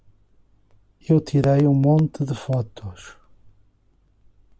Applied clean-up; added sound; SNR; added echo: none; none; none; none.